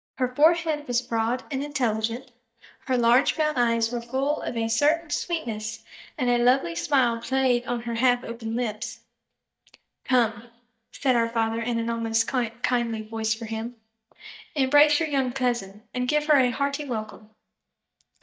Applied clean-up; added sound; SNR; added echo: neural mask model DeepFilterNet 3.